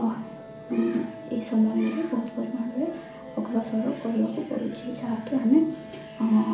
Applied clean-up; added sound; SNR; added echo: none; Wind instrument, woodwind instrument; 18 dB; reverberation time 0.4 s.